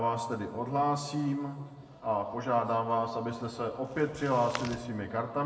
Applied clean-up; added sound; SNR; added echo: none; Chewing, mastication; 13 dB; reverberation time 0.7 s.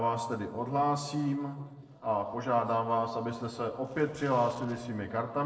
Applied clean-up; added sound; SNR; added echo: neural separator model SepFormer DNS4.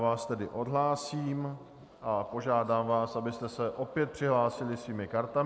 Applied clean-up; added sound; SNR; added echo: none; none; none; none.